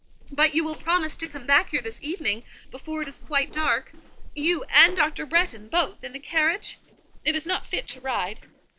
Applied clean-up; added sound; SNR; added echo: neural separator model SepFormer DNS4.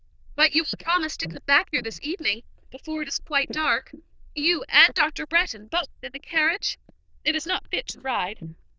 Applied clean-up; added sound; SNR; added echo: neural diffusion model UNIVERSE++.